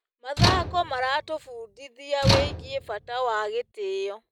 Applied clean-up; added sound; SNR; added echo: none; Slam / Tools; -1 dB; none.